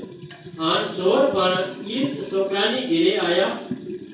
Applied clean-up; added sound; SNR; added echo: none; Liquid; 13 dB; reverberation time 0.6 s.